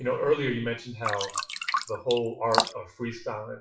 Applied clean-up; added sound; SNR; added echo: classical method WPE with log-MMSE.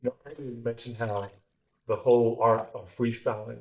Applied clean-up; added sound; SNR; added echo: neural mask model DeepFilterNet 3.